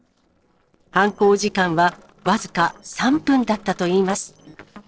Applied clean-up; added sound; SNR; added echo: neural separator model SepFormer DNS4.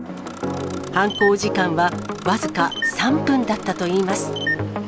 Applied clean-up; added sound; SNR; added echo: none; Camera; 10 dB; none.